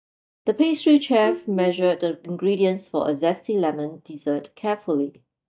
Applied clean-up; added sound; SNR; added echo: neural mask model DeepFilterNet 3.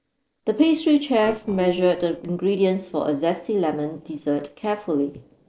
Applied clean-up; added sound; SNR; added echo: neural separator model SepFormer DNS4.